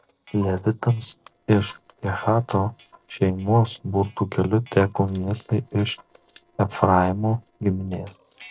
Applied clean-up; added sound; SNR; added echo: neural separator model SepFormer DNS4.